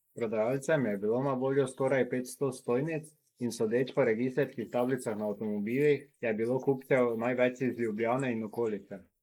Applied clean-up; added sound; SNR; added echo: neural mask model Resemble Enhance denoiser.